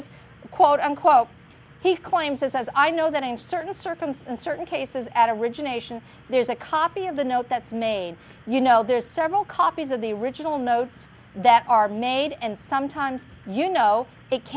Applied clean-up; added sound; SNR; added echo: none; none; none; none.